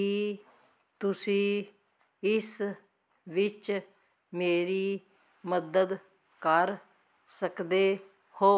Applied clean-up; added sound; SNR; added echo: none; none; none; none.